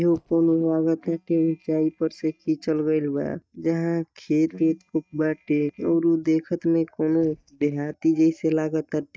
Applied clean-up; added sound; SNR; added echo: neural mask model DeepFilterNet 3.